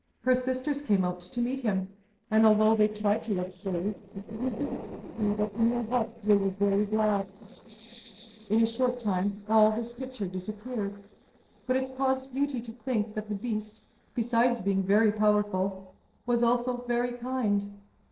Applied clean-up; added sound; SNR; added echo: neural separator model SepFormer DNS4.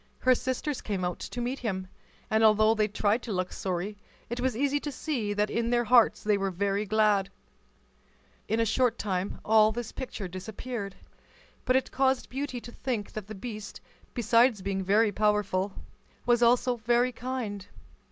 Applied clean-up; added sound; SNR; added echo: none; none; none; none.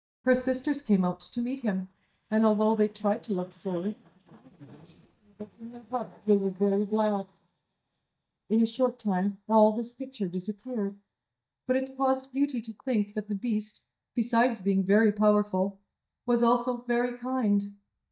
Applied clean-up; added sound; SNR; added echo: neural mask model DeepFilterNet 3.